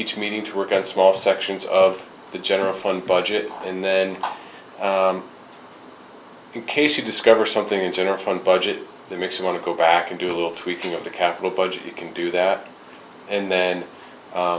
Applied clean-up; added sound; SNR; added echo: none; none; none; none.